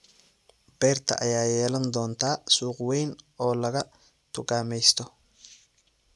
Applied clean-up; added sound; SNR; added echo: none; none; none; none.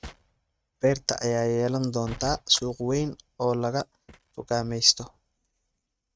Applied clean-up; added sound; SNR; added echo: neural mask model RNNoise.